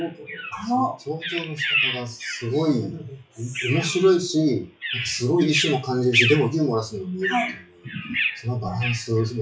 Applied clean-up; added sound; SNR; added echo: classical method WPE with log-MMSE.